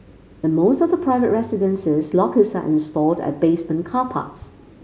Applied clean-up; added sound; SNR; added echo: none; none; none; none.